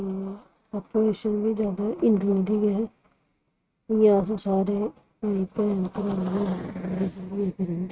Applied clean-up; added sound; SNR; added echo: neural mask model RNNoise.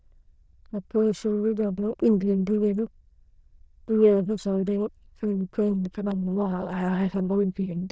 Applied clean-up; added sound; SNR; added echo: neural diffusion model UNIVERSE++.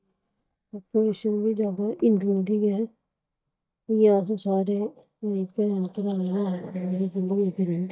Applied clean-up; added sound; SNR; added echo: neural mask model DeepFilterNet 3.